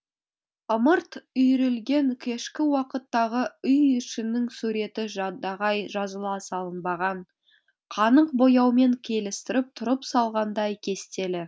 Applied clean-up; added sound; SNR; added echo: none; none; none; none.